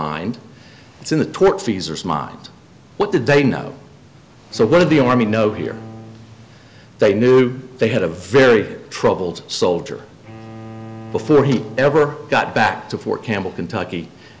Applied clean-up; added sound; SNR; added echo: none; Bowed string instrument; 18 dB; none.